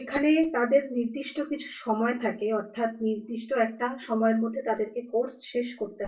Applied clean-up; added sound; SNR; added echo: none; none; none; reverberation time 0.3 s.